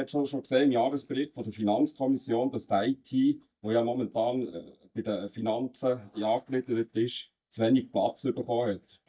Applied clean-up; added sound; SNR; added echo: neural mask model DeepFilterNet 3.